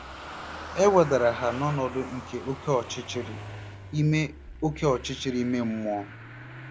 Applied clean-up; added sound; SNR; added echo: none; Engine starting / Motor vehicle (road); 13 dB; none.